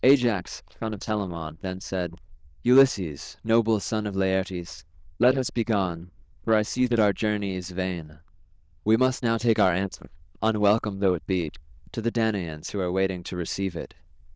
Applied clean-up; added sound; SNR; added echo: neural diffusion model UNIVERSE++.